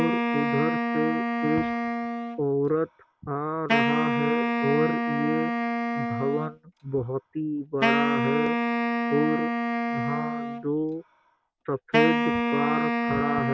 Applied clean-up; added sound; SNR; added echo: none; Wind instrument, woodwind instrument; -2 dB; none.